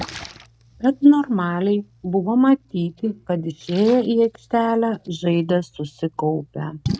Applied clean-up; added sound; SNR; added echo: none; Splash, splatter; 16 dB; none.